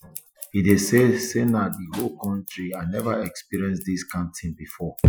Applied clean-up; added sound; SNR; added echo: classical method Wiener filter.